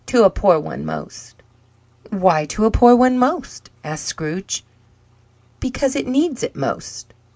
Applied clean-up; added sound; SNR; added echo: none; none; none; none.